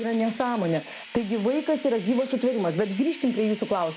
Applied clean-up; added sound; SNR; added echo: none; Domestic sounds, home sounds; 16 dB; none.